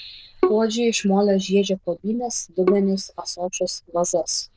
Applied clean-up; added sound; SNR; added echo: neural diffusion model UNIVERSE++.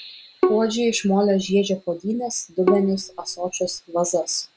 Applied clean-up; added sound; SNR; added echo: none; Bowed string instrument; 3 dB; none.